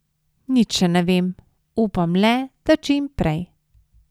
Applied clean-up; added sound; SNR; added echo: none; none; none; none.